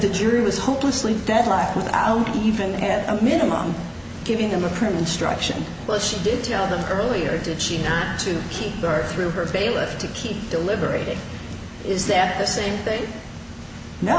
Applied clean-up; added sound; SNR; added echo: none; none; none; none.